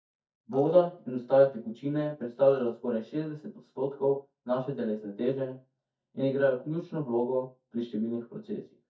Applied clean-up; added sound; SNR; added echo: neural mask model DeepFilterNet 3.